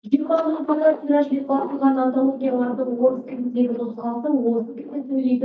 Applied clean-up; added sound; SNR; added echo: neural mask model DeepFilterNet 3.